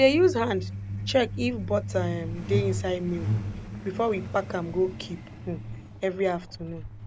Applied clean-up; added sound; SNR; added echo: none; Truck; 6 dB; none.